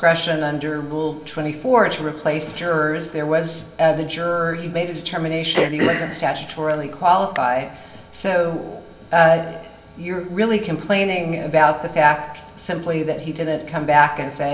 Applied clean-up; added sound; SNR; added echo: none; Cough; 6 dB; reverberation time 0.8 s.